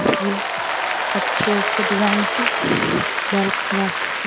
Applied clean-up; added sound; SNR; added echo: none; Applause; -2 dB; none.